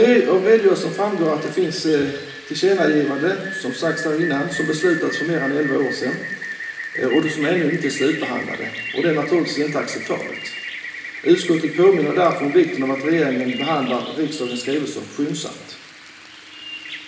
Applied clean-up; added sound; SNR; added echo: none; Rain; 11 dB; reverberation time 0.9 s.